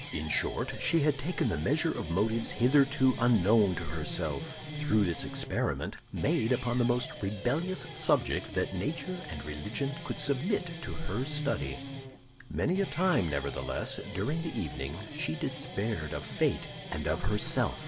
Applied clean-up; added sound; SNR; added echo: none; Guitar; 11 dB; none.